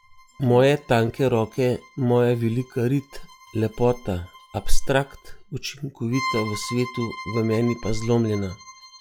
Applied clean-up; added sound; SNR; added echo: classical method log-MMSE.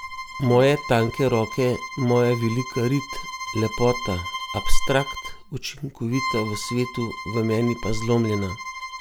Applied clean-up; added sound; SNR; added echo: none; Bowed string instrument; 11 dB; none.